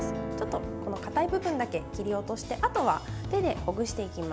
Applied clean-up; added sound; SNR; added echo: none; Guitar; 10 dB; none.